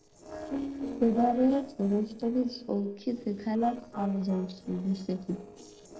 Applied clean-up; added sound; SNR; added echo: neural separator model SepFormer DNS4.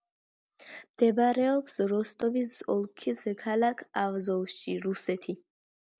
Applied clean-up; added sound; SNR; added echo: none; none; none; none.